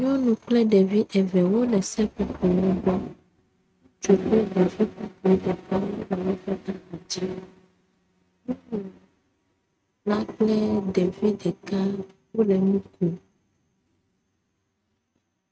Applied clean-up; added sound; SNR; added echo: neural mask model RNNoise.